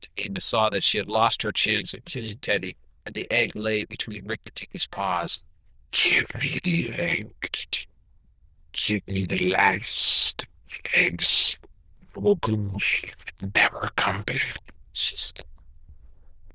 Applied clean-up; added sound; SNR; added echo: neural diffusion model UNIVERSE++.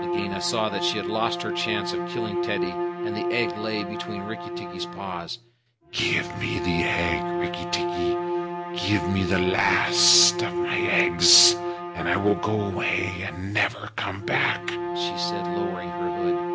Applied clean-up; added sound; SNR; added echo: none; Bowed string instrument; 3 dB; none.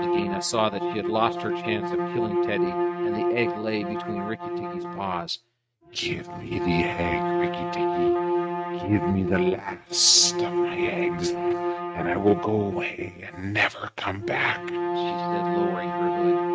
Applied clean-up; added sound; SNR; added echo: neural mask model RNNoise.